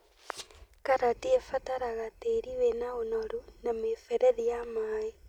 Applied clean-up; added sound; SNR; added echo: none; none; none; none.